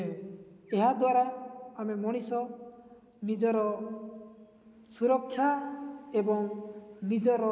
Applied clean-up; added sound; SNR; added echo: none; none; none; none.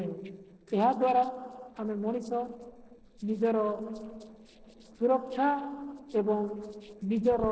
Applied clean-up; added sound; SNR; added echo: neural separator model SepFormer DNS4.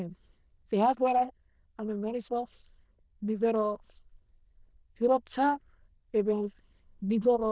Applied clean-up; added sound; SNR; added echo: neural diffusion model UNIVERSE++.